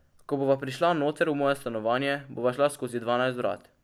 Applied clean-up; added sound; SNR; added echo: none; none; none; none.